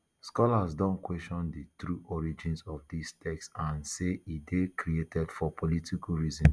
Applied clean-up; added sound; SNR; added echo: none; none; none; none.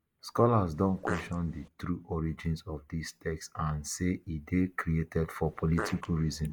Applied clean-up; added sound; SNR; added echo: neural mask model Resemble Enhance denoiser.